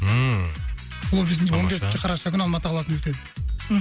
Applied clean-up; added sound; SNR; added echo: none; none; none; none.